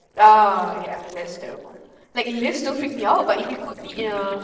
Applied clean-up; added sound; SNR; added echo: neural separator model SepFormer DNS4.